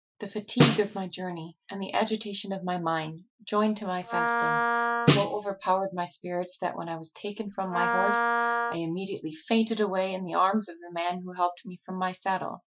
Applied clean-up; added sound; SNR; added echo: classical method Wiener filter.